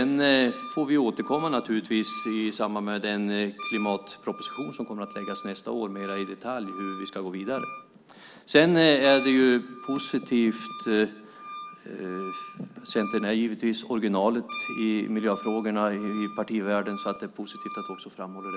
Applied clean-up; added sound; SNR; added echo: none; Wind instrument, woodwind instrument; 15 dB; none.